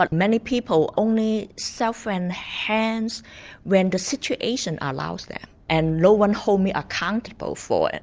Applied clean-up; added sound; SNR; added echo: none; none; none; none.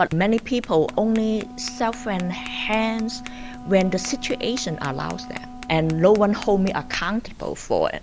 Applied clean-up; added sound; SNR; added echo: none; Wind instrument, woodwind instrument + Tap; 14 dB; none.